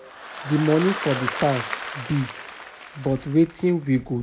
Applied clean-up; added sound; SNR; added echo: none; Applause; 9 dB; none.